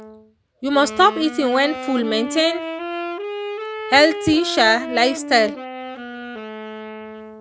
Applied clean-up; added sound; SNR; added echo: none; Wind instrument, woodwind instrument; 9 dB; none.